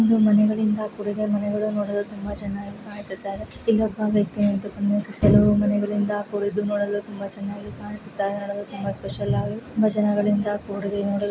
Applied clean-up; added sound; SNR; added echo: none; none; none; none.